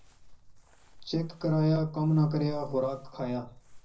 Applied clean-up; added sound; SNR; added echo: none; Crumpling, crinkling; 17 dB; reverberation time 0.4 s.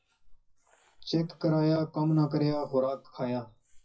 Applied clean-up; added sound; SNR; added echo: classical method WPE with log-MMSE.